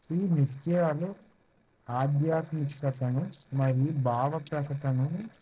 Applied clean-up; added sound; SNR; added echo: neural separator model SepFormer DNS4.